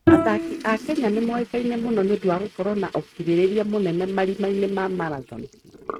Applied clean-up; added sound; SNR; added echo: neural mask model RNNoise.